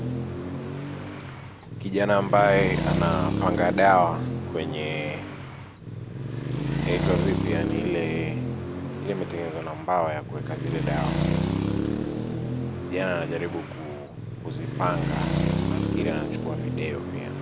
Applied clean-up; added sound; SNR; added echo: none; Traffic noise, roadway noise; 0 dB; none.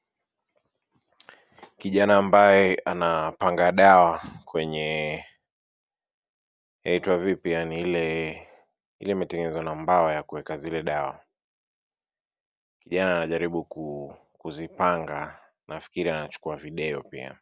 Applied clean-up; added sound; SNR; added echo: none; none; none; none.